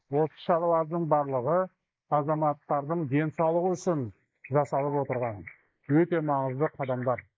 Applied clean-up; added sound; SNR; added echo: neural mask model Resemble Enhance denoiser.